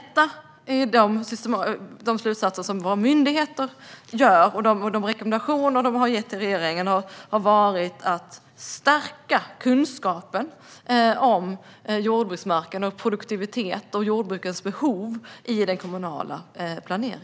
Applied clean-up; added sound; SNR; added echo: none; none; none; none.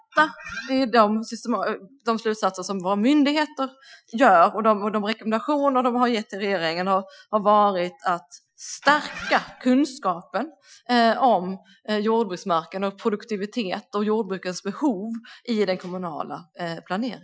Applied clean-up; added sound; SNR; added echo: classical method Wiener filter.